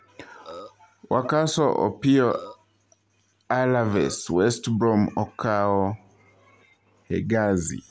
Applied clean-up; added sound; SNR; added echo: none; Burping, eructation; 17 dB; none.